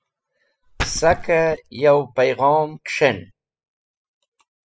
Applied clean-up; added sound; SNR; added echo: classical method spectral subtraction.